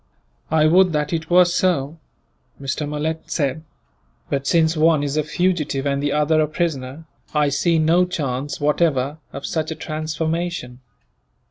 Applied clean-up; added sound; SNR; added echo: none; none; none; none.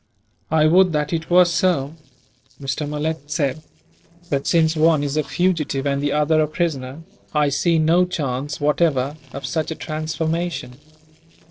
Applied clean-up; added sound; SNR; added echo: neural separator model SepFormer DNS4.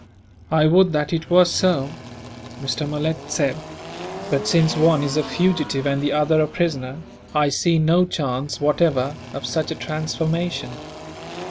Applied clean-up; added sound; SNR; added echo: none; Engine; 14 dB; none.